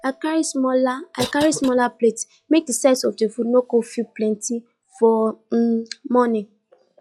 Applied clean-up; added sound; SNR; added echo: classical method log-MMSE.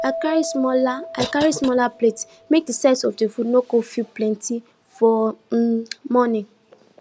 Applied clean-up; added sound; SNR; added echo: none; Cough + Keyboard (musical); 14 dB; none.